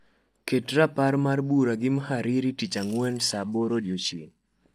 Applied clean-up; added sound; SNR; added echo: neural mask model DeepFilterNet 3.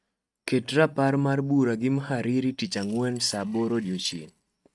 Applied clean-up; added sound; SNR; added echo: neural mask model RNNoise.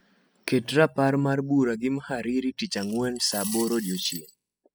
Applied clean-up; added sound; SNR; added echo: classical method spectral subtraction.